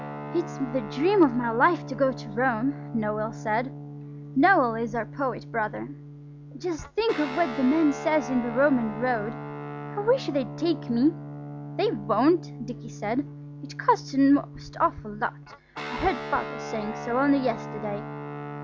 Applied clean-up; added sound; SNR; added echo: none; Guitar; 11 dB; none.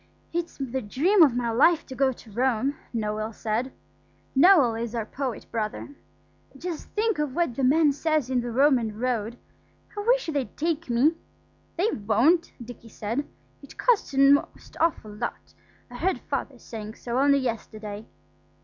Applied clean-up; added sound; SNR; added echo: none; none; none; none.